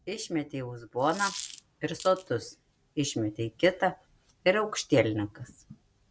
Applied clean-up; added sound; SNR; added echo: none; Coin (dropping); 13 dB; none.